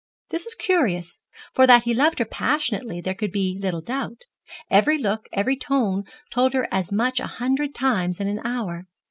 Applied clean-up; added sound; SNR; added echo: none; none; none; none.